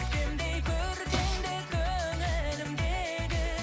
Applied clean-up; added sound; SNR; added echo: none; Explosion; 11 dB; none.